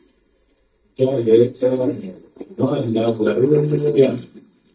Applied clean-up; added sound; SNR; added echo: neural mask model DeepFilterNet 3.